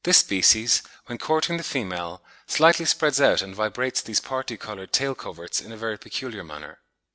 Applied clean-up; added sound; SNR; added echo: none; none; none; none.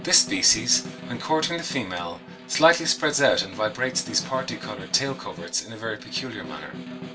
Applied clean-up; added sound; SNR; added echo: none; Snare drum; 13 dB; reverberation time 0.2 s.